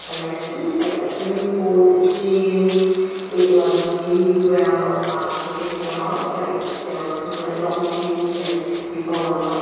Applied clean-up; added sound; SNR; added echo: none; Walk, footsteps; 13 dB; reverberation time 2.2 s.